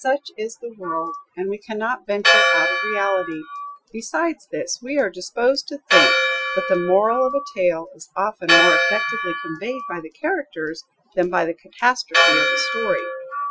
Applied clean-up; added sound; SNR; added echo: classical method Wiener filter.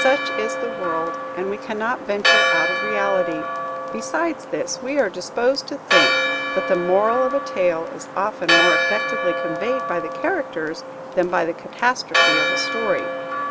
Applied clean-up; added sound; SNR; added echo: none; Church bell; -1 dB; none.